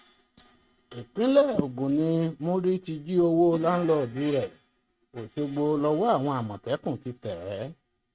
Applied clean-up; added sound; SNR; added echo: neural mask model RNNoise.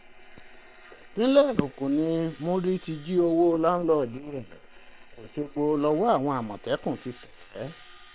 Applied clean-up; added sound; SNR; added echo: neural separator model SepFormer WHAM!.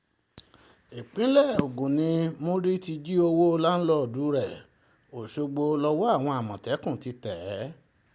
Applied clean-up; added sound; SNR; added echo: none; none; none; none.